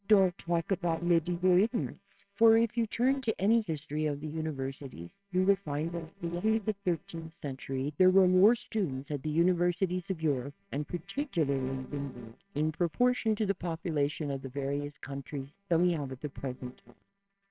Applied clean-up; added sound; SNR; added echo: neural separator model SepFormer WHAMR!.